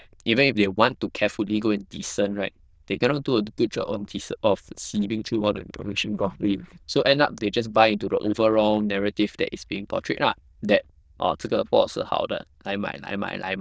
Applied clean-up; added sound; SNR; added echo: neural diffusion model UNIVERSE++.